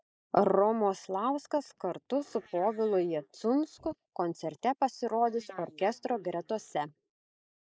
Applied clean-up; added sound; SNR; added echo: neural mask model Resemble Enhance denoiser.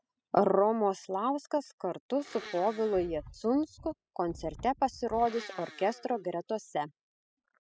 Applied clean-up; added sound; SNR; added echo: classical method spectral subtraction.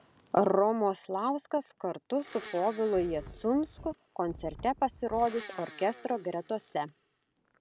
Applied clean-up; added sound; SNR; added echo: none; Wind + Domestic sounds, home sounds; 17 dB; none.